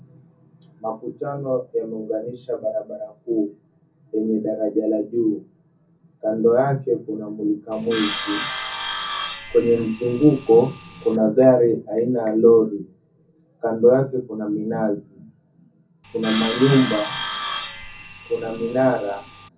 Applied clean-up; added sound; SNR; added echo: none; Sawing; 9 dB; reverberation time 0.3 s.